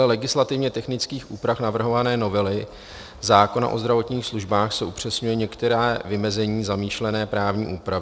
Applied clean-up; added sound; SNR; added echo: none; none; none; none.